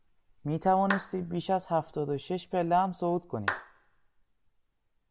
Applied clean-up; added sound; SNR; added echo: none; Clapping; 9 dB; none.